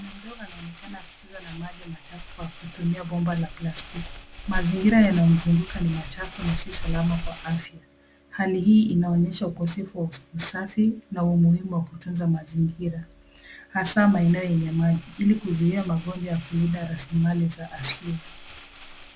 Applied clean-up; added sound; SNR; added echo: none; Crumpling, crinkling; 13 dB; none.